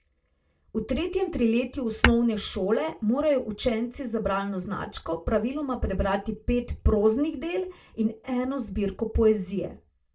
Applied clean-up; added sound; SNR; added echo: none; Tap / Hammer / Glass; 7 dB; reverberation time 0.2 s.